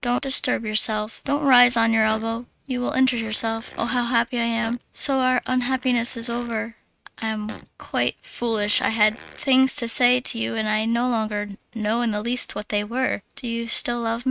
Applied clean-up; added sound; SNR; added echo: neural mask model RNNoise.